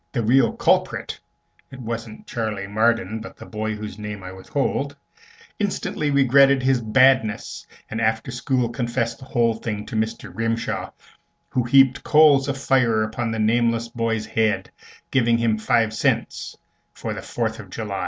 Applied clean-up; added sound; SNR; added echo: none; none; none; none.